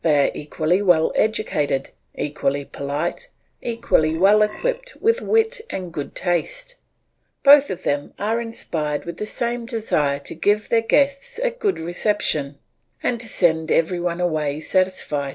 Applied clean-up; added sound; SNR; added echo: neural separator model SepFormer DNS4.